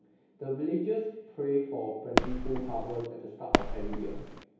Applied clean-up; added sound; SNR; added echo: none; Fireworks; -4 dB; reverberation time 2.2 s.